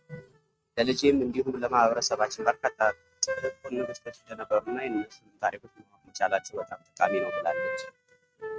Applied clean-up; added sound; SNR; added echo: neural mask model RNNoise.